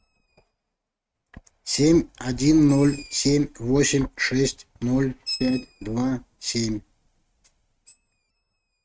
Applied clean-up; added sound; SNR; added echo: neural mask model RNNoise.